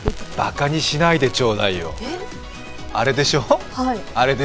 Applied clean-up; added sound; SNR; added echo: none; Crackle; 13 dB; none.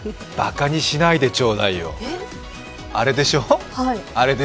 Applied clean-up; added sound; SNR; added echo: none; none; none; none.